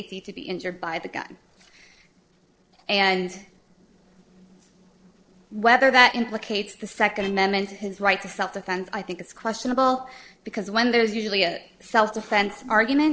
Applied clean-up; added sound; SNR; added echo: neural separator model SepFormer DNS4.